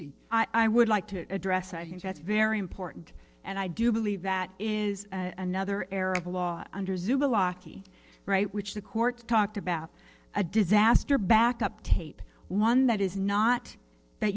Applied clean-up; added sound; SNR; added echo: neural separator model SepFormer DNS4.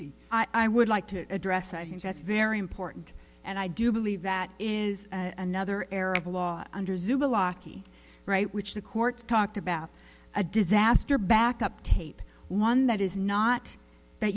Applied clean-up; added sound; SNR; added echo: none; Finger snapping; 15 dB; none.